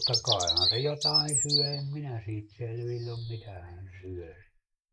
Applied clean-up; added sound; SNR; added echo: neural mask model Resemble Enhance denoiser.